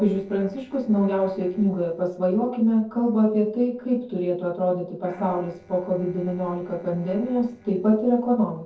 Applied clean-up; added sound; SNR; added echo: neural separator model SepFormer DNS4.